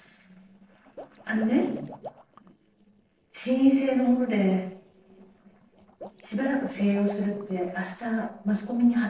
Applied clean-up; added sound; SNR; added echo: neural separator model SepFormer DNS4.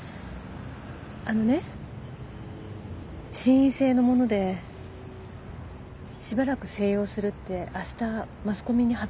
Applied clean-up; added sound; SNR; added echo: none; none; none; none.